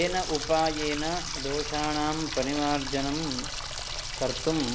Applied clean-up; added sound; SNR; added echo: none; Water tap, faucet; 4 dB; none.